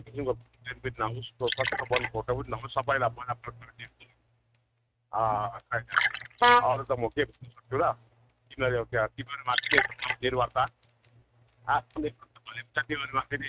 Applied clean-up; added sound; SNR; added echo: neural mask model RNNoise.